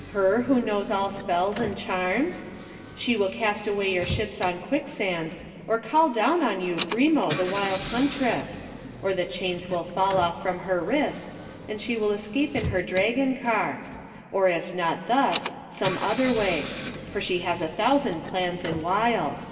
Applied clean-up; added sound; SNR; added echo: none; Engine / Car; 10 dB; reverberation time 2.3 s.